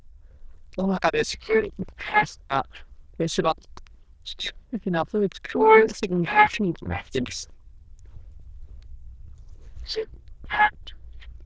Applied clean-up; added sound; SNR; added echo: neural diffusion model UNIVERSE++.